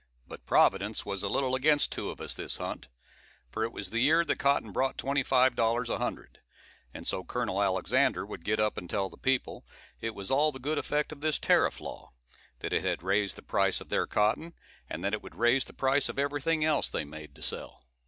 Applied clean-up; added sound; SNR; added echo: none; none; none; none.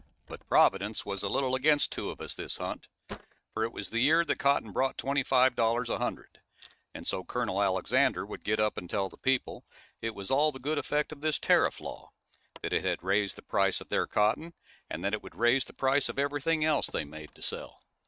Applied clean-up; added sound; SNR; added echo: neural mask model RNNoise.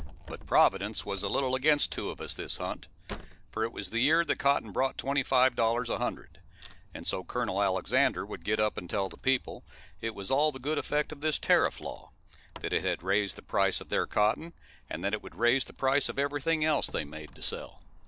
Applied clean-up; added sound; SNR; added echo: none; Wood; 18 dB; none.